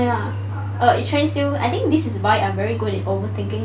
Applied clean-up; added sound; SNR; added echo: none; none; none; none.